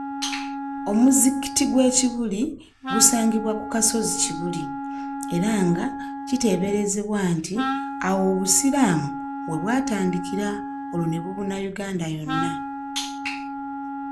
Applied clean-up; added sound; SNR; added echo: none; Wind instrument, woodwind instrument; 8 dB; none.